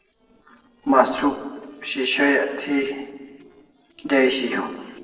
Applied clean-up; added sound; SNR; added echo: neural separator model SepFormer DNS4.